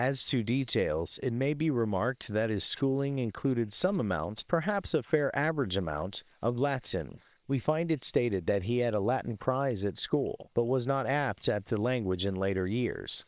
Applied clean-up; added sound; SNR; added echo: neural separator model SepFormer WHAM!.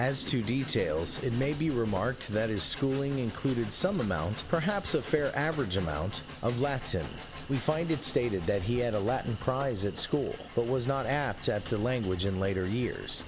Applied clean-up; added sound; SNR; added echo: none; Train; 12 dB; none.